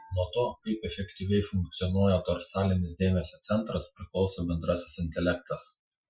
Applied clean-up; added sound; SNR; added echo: classical method Wiener filter.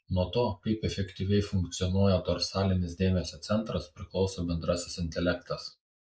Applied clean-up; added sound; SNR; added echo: neural mask model Resemble Enhance denoiser.